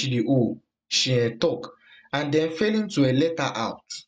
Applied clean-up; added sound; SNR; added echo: none; none; none; none.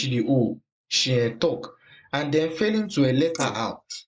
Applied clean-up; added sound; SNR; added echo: neural mask model Resemble Enhance denoiser.